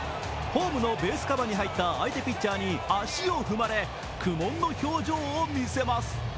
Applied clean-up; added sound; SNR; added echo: none; none; none; none.